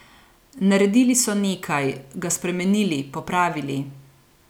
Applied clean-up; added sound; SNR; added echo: none; none; none; none.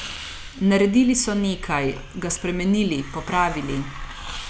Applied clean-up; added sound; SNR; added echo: none; Hiss; 12 dB; none.